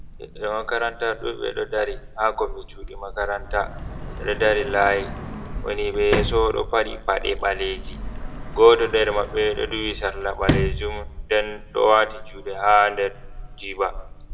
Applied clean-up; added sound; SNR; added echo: none; Sliding door; 8 dB; reverberation time 0.8 s.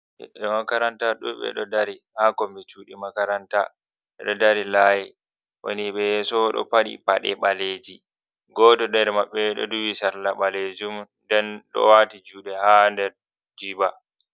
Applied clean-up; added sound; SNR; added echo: none; none; none; none.